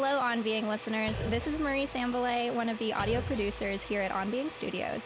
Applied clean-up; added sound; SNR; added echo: none; Domestic sounds, home sounds + Thump, thud; 9 dB; none.